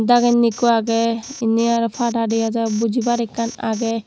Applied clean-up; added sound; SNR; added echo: none; Alarm; 19 dB; none.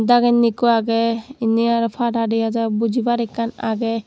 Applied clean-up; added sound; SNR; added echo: none; none; none; none.